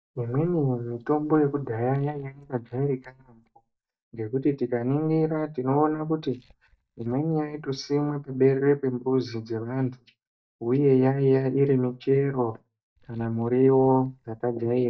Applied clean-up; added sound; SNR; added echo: neural mask model DeepFilterNet 3.